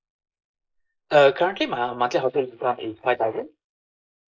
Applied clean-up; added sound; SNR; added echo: neural mask model Resemble Enhance denoiser.